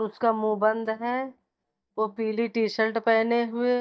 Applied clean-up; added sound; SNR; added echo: neural mask model DeepFilterNet 3.